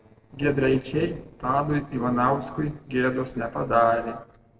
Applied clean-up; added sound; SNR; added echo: neural separator model SepFormer DNS4.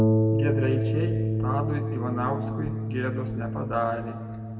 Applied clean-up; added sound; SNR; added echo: none; Harp; -5 dB; reverberation time 1.6 s.